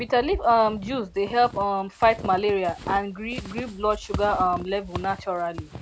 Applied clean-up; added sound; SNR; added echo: none; Squeak / Walk, footsteps; 13 dB; none.